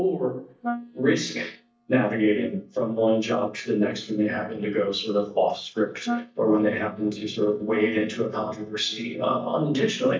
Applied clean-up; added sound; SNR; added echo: neural mask model DeepFilterNet 3.